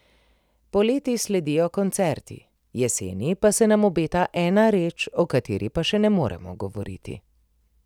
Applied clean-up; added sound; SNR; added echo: none; none; none; none.